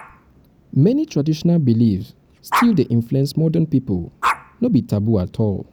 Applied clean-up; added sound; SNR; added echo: none; Dog; 11 dB; none.